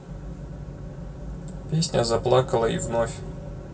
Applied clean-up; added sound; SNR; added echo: none; none; none; reverberation time 0.2 s.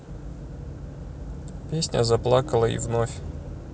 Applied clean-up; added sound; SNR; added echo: none; none; none; none.